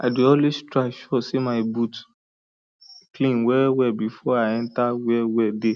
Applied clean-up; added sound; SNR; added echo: none; none; none; none.